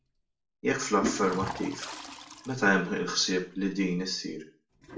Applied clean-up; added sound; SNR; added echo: none; Toilet flush; 10 dB; reverberation time 0.4 s.